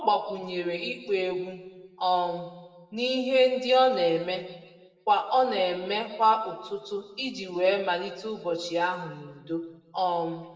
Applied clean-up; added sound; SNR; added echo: none; none; none; reverberation time 1.2 s.